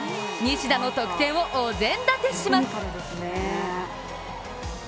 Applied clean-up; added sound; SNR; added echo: none; none; none; none.